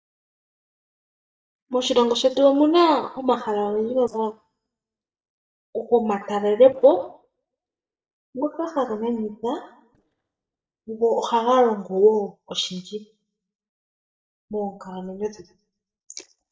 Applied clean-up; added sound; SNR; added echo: neural mask model DeepFilterNet 3.